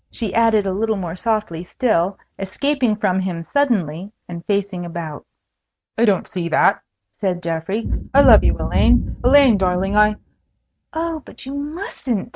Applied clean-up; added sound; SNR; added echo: neural mask model RNNoise.